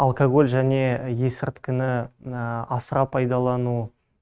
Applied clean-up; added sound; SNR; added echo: neural mask model RNNoise.